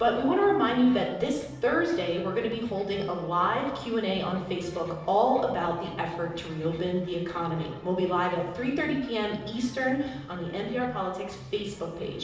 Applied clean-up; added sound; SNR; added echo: none; Electric guitar; 17 dB; reverberation time 0.9 s.